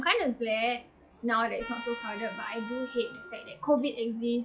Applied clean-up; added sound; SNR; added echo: classical method log-MMSE.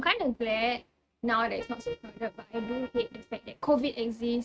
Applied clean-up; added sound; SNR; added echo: neural mask model RNNoise.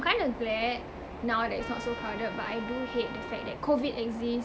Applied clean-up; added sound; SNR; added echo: none; Trumpet; 14 dB; none.